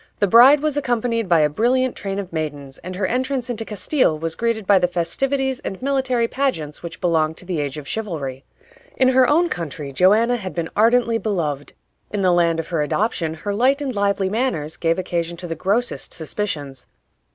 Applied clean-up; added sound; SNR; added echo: none; none; none; none.